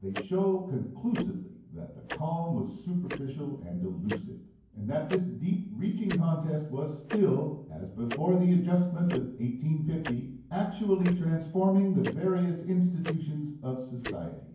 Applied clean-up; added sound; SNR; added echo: none; Tick-tock; 15 dB; reverberation time 0.9 s.